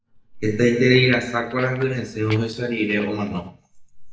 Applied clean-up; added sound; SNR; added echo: neural mask model DeepFilterNet 3.